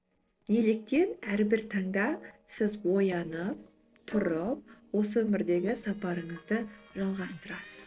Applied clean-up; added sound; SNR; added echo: neural separator model SepFormer DNS4.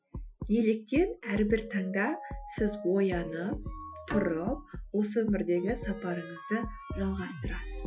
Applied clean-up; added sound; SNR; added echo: classical method Wiener filter.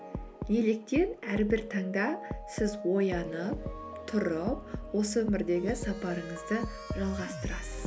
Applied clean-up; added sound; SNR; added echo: none; none; none; none.